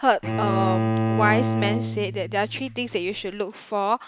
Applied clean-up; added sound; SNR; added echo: none; Bowed string instrument; 0 dB; none.